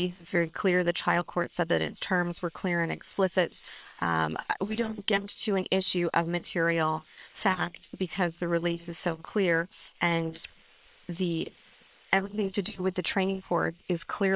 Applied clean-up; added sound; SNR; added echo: neural separator model SepFormer WHAM!.